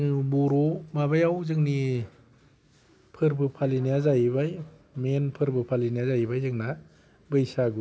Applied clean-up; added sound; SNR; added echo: none; none; none; none.